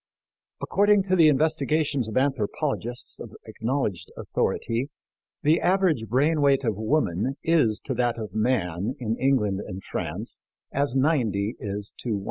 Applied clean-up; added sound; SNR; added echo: none; none; none; none.